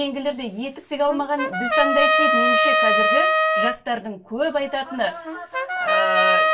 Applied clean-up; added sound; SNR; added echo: none; Trumpet; -4 dB; reverberation time 0.2 s.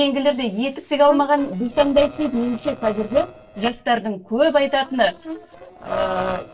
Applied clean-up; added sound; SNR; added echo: neural separator model SepFormer DNS4.